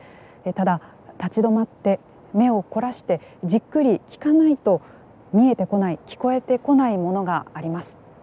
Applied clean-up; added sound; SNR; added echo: none; none; none; none.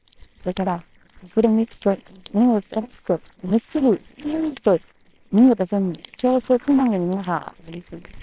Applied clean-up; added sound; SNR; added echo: neural separator model SepFormer WHAMR!.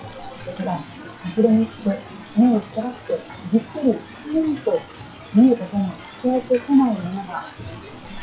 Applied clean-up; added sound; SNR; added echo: classical method WPE with log-MMSE.